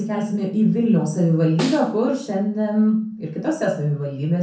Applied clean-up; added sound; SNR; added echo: none; Snare drum; 14 dB; reverberation time 0.5 s.